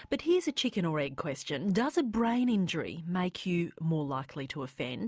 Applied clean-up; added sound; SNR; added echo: none; none; none; none.